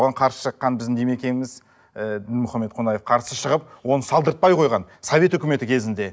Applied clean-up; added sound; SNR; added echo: none; none; none; none.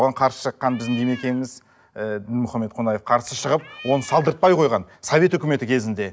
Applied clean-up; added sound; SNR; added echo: none; Cat; 18 dB; none.